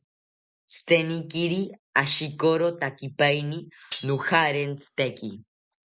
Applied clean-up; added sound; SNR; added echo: none; Cutlery, silverware; 17 dB; none.